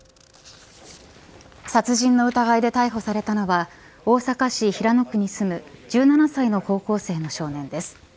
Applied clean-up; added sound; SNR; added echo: none; none; none; none.